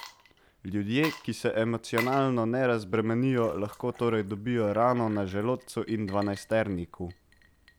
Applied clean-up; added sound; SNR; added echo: none; Water / Liquid; 17 dB; none.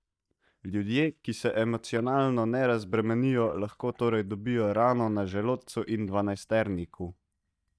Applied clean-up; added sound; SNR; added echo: neural mask model DeepFilterNet 3.